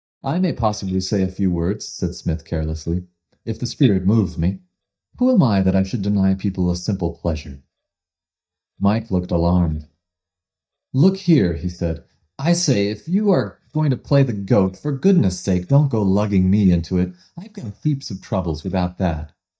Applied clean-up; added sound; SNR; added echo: neural mask model DeepFilterNet 3.